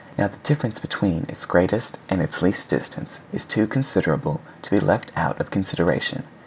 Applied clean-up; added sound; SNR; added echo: none; none; none; none.